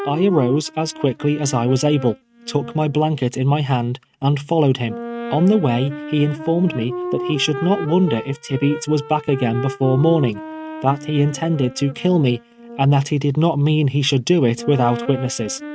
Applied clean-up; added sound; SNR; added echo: neural mask model RNNoise.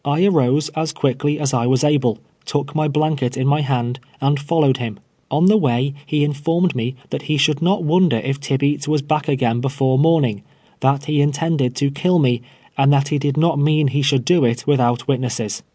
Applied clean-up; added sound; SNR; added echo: none; none; none; none.